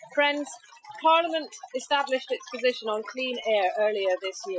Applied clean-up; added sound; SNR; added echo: classical method Wiener filter.